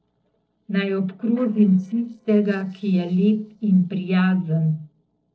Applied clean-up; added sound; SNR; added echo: neural separator model SepFormer DNS4.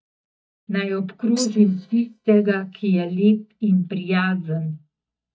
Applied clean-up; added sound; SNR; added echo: neural mask model DeepFilterNet 3.